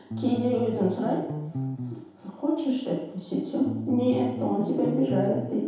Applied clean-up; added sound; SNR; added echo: none; Bass guitar; 6 dB; reverberation time 0.8 s.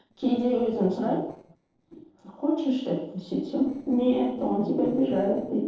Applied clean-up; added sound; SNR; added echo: neural separator model SepFormer DNS4.